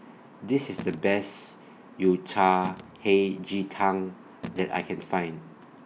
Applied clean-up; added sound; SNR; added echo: none; Telephone; 17 dB; none.